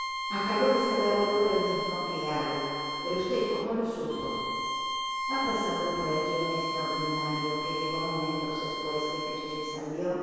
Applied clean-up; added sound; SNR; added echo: none; Bowed string instrument; 3 dB; reverberation time 2.2 s.